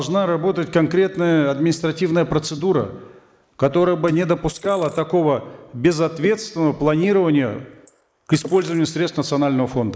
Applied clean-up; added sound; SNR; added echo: neural mask model Resemble Enhance denoiser.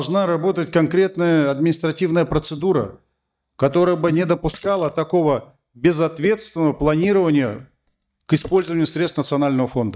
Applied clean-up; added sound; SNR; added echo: neural mask model DeepFilterNet 3.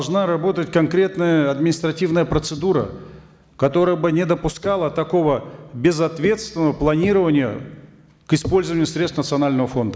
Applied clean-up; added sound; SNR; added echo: none; none; none; none.